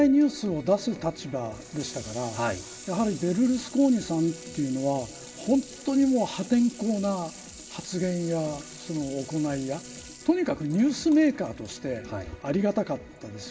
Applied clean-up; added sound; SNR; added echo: none; Sink (filling or washing) / Water tap, faucet; 20 dB; reverberation time 2.0 s.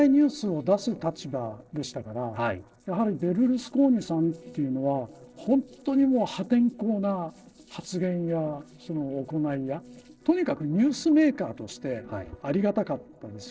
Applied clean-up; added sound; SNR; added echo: neural separator model SepFormer DNS4.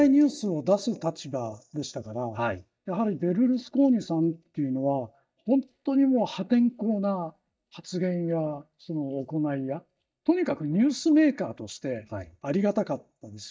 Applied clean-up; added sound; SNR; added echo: neural mask model DeepFilterNet 3.